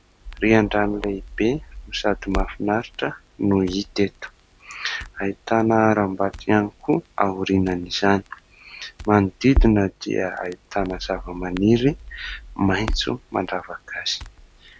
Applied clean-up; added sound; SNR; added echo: none; Crackle; 10 dB; none.